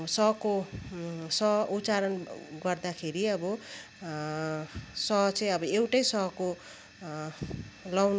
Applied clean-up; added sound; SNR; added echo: none; none; none; none.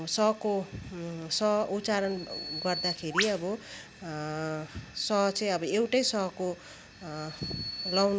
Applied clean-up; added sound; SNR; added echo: none; Bird vocalization, bird call, bird song; 10 dB; none.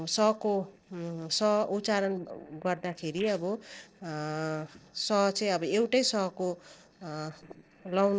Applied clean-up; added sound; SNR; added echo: neural separator model SepFormer DNS4.